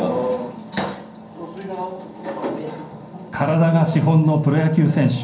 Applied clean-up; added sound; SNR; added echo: none; none; none; reverberation time 0.6 s.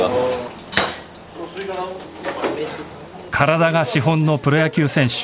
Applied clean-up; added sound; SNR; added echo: none; none; none; none.